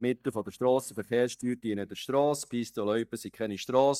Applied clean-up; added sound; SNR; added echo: neural mask model DeepFilterNet 3.